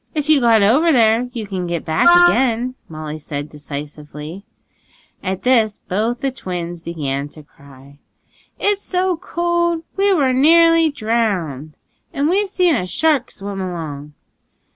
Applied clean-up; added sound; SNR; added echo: none; Wind instrument, woodwind instrument; -3 dB; none.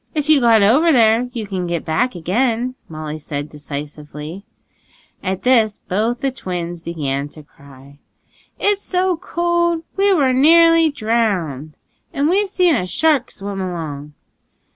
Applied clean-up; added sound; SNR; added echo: none; none; none; none.